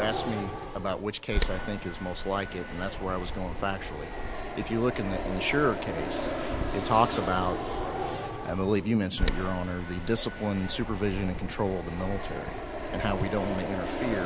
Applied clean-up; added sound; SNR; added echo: none; Fixed-wing aircraft, airplane; 2 dB; none.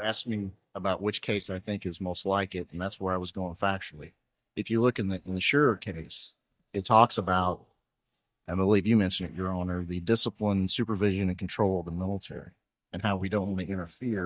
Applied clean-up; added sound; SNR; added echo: neural mask model DeepFilterNet 3.